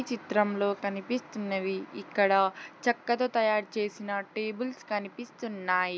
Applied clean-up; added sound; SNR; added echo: none; none; none; none.